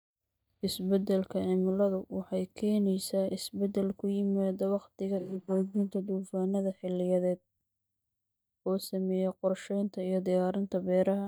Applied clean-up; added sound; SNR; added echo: neural mask model DeepFilterNet 3.